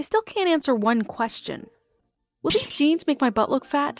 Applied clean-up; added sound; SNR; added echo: neural mask model DeepFilterNet 3.